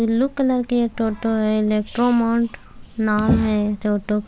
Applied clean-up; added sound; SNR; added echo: none; none; none; none.